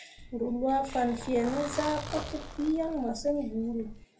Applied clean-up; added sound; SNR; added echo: none; Zipper (clothing); 11 dB; reverberation time 0.3 s.